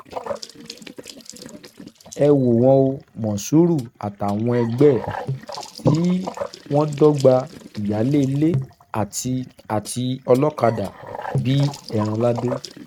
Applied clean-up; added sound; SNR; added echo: neural mask model RNNoise.